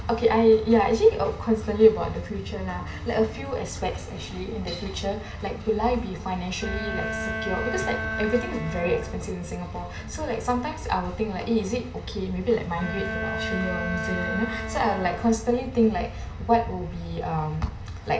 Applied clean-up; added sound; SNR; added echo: none; Bowed string instrument; 8 dB; reverberation time 0.4 s.